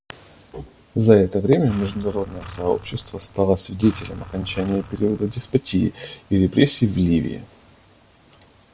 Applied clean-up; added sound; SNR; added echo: none; Engine; 16 dB; none.